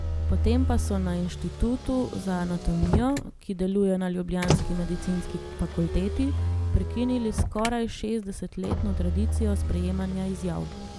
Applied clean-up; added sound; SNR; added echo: none; Motor vehicle (road); 1 dB; none.